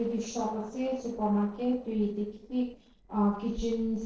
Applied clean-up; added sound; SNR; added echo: neural separator model SepFormer DNS4.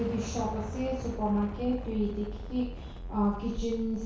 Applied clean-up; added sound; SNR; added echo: none; Explosion; 7 dB; reverberation time 0.6 s.